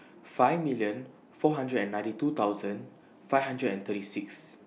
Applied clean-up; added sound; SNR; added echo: none; none; none; none.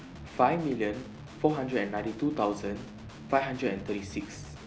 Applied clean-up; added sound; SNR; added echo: none; Guitar; 14 dB; none.